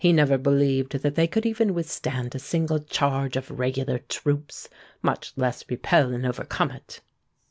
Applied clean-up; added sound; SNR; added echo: none; none; none; none.